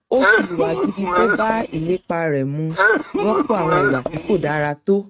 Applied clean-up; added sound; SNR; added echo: neural mask model RNNoise.